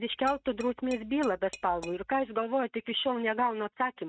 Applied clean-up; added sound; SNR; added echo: neural mask model RNNoise.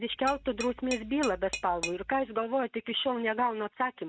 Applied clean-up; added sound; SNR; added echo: none; Tap / Glass; 11 dB; none.